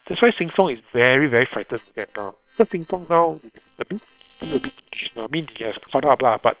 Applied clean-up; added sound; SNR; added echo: neural separator model SepFormer WHAM!.